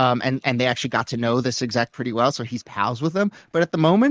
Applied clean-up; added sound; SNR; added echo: neural mask model Resemble Enhance denoiser.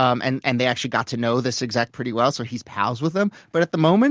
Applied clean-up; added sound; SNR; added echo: none; none; none; none.